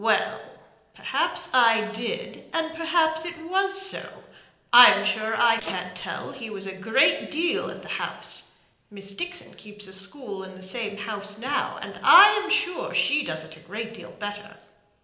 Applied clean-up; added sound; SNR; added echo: neural separator model SepFormer DNS4.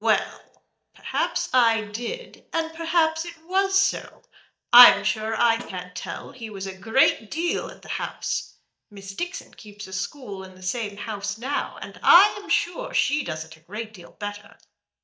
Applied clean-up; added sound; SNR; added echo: neural mask model DeepFilterNet 3.